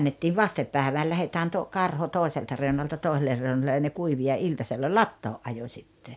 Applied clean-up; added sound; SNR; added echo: none; none; none; none.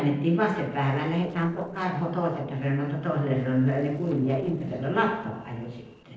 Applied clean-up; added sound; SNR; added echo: neural separator model SepFormer DNS4.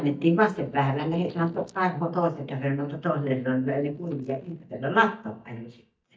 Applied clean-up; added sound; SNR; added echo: neural mask model DeepFilterNet 3.